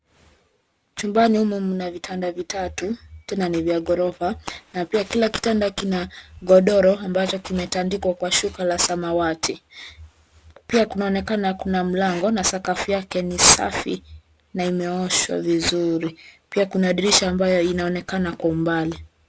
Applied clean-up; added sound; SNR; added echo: none; none; none; none.